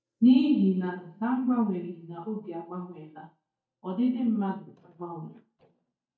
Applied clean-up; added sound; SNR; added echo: neural mask model DeepFilterNet 3.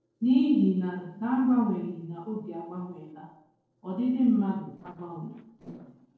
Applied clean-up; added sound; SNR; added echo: neural separator model SepFormer DNS4.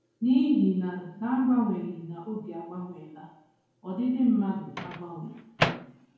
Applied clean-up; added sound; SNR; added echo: none; Microwave oven; 10 dB; reverberation time 0.9 s.